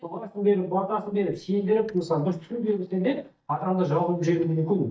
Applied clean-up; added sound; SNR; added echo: neural mask model DeepFilterNet 3.